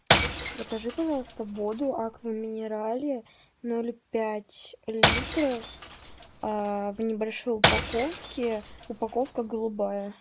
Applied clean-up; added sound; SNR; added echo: none; Shatter / Crushing; -4 dB; none.